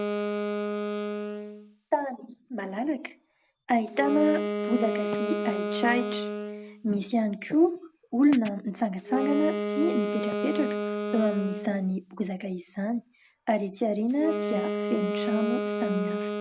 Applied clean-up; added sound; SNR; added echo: none; Wind instrument, woodwind instrument; 4 dB; none.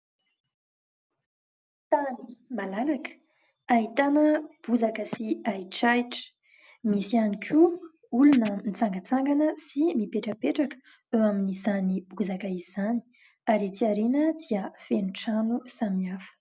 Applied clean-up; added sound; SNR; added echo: none; none; none; none.